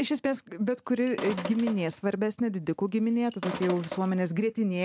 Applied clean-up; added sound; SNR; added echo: none; Sink (filling or washing); 12 dB; none.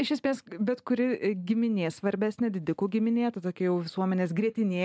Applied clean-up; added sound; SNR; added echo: none; none; none; none.